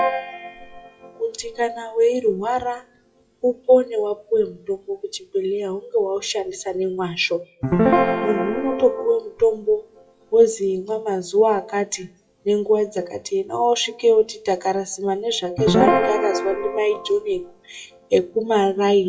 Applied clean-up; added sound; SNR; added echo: classical method WPE with log-MMSE.